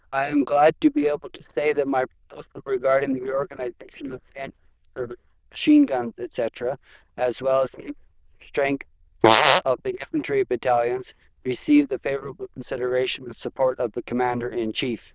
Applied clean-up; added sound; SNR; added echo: neural diffusion model UNIVERSE++.